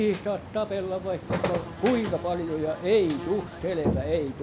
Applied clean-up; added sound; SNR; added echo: none; Buzz; 6 dB; none.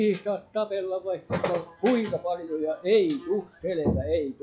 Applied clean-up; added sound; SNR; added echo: classical method log-MMSE.